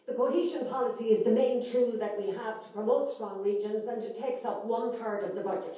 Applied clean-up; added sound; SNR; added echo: none; none; none; reverberation time 0.7 s.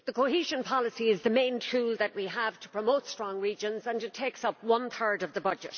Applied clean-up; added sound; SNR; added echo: none; none; none; none.